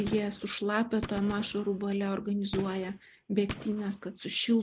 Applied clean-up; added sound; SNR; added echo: none; Gunshot, gunfire; 13 dB; none.